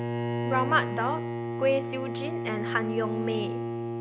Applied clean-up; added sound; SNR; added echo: none; Bowed string instrument; 1 dB; none.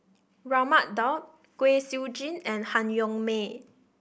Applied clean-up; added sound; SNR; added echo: none; none; none; none.